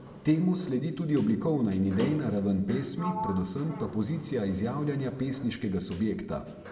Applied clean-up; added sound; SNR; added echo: none; Sliding door; 14 dB; reverberation time 1.2 s.